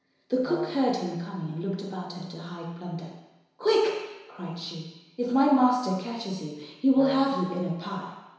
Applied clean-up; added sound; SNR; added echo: none; Brass instrument; 12 dB; reverberation time 1.0 s.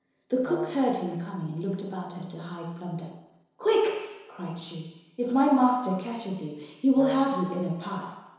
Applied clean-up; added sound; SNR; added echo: neural separator model SepFormer DNS4.